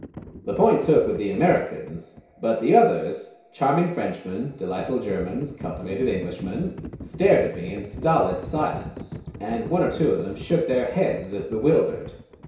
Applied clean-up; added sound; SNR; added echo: none; Livestock, farm animals, working animals; 15 dB; reverberation time 0.6 s.